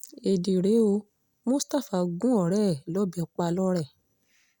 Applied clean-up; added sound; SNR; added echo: none; none; none; none.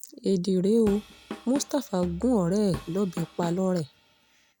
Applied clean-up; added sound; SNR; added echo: none; Drum kit; 15 dB; none.